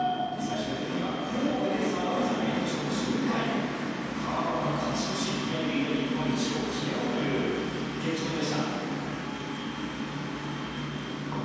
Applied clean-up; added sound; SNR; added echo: none; none; none; reverberation time 2.1 s.